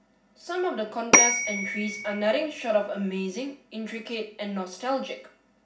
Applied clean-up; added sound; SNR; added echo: none; Bell / Telephone; -4 dB; reverberation time 0.4 s.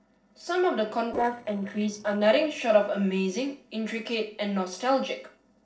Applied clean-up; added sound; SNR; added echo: neural separator model SepFormer DNS4.